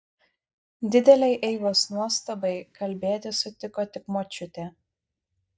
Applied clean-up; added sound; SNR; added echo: neural mask model DeepFilterNet 3.